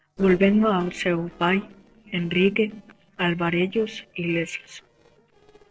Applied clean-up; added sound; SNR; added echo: neural separator model SepFormer DNS4.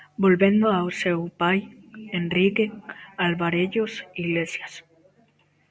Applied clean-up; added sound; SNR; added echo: none; none; none; none.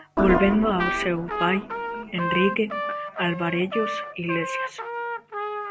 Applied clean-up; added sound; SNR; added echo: none; Trumpet + Organ; 3 dB; none.